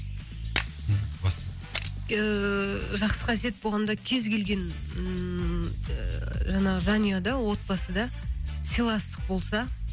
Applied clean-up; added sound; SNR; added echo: none; Camera; 4 dB; none.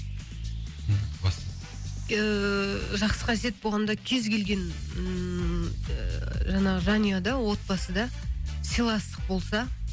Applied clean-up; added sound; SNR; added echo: none; none; none; none.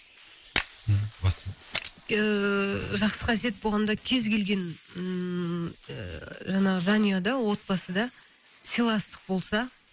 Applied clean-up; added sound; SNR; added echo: neural mask model Resemble Enhance denoiser.